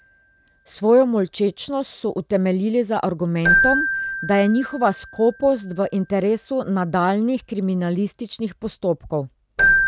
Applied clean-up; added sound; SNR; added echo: none; Keyboard (musical); 5 dB; none.